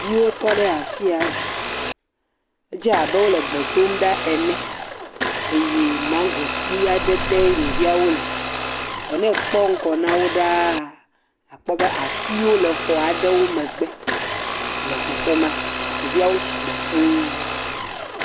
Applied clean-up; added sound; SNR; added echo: none; Domestic sounds, home sounds + Coin (dropping); 4 dB; none.